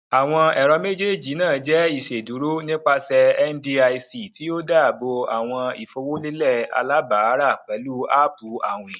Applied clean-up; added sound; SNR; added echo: neural mask model DeepFilterNet 3.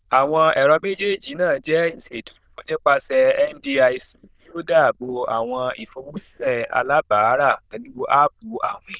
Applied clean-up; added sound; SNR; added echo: neural diffusion model UNIVERSE++.